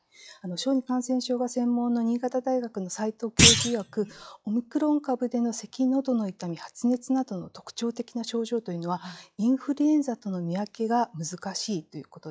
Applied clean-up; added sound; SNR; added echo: classical method log-MMSE.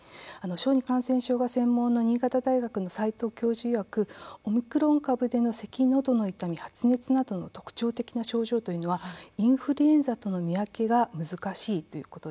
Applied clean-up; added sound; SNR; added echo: none; none; none; none.